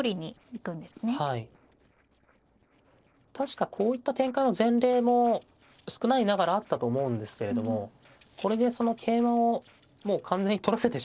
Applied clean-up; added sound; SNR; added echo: neural separator model SepFormer DNS4.